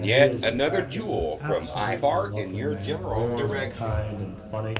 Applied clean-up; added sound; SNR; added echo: none; Fart; -4 dB; reverberation time 2.4 s.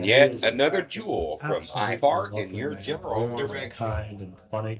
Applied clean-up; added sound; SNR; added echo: neural mask model DeepFilterNet 3.